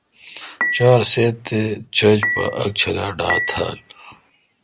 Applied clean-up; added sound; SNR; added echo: none; Dishes, pots, and pans / Chink, clink; 7 dB; none.